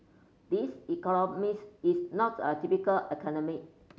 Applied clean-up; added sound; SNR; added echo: none; none; none; none.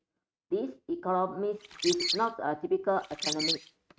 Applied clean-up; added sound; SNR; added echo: neural mask model RNNoise.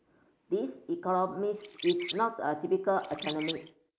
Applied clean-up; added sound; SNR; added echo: neural mask model Resemble Enhance denoiser.